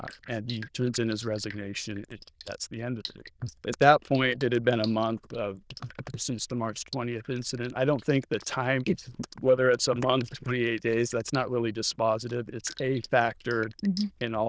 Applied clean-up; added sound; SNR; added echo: neural diffusion model UNIVERSE++.